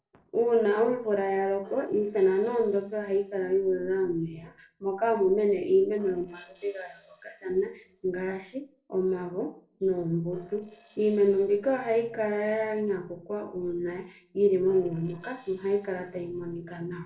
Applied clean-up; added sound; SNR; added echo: neural separator model SepFormer DNS4.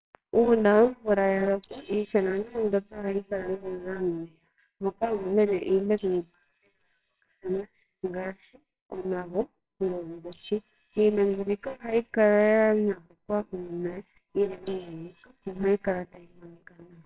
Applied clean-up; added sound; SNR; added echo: neural separator model SepFormer WHAMR!.